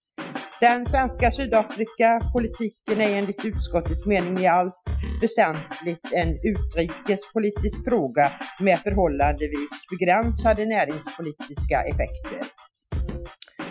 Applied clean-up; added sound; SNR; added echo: classical method Wiener filter.